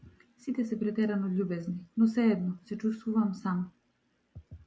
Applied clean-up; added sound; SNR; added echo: none; none; none; none.